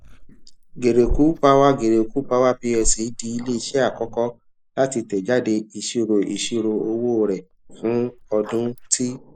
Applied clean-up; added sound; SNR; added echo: neural mask model Resemble Enhance denoiser.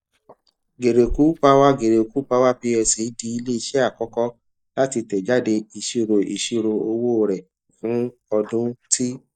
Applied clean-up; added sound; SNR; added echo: neural mask model DeepFilterNet 3.